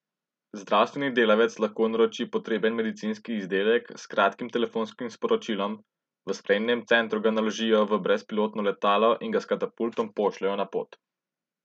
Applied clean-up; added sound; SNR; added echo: none; none; none; none.